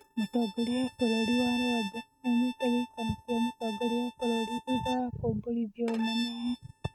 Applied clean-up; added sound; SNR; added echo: neural mask model RNNoise.